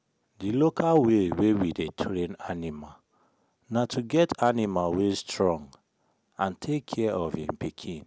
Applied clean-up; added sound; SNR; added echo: none; none; none; none.